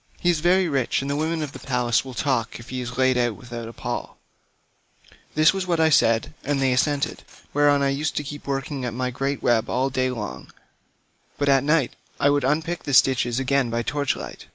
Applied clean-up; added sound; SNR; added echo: neural mask model Resemble Enhance denoiser.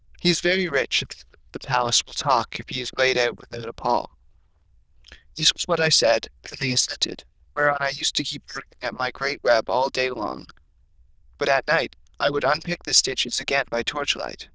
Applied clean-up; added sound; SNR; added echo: neural diffusion model UNIVERSE++.